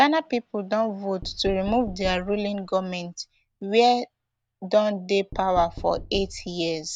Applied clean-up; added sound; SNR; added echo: none; Knock; 17 dB; none.